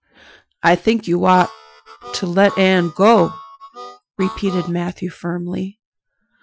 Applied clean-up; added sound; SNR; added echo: classical method Wiener filter.